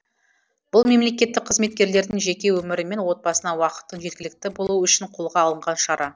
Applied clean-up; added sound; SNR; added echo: neural separator model SepFormer DNS4.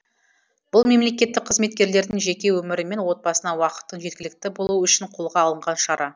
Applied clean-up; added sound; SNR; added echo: none; none; none; none.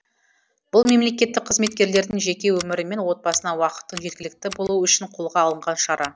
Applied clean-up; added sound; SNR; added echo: none; Scissors; 18 dB; none.